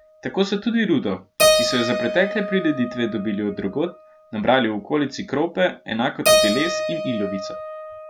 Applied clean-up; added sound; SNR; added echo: none; Keyboard (musical); 2 dB; none.